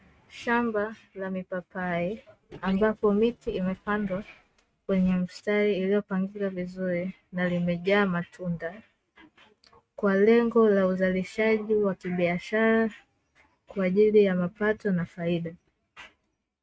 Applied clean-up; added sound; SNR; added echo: neural mask model RNNoise.